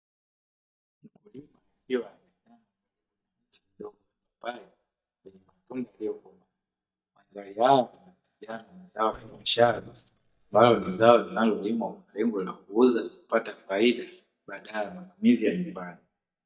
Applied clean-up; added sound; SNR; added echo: neural mask model DeepFilterNet 3.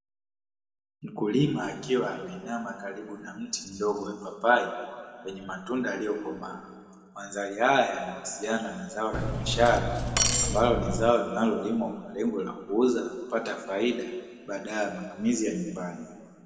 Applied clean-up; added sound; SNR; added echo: none; Cutlery, silverware; -1 dB; reverberation time 1.8 s.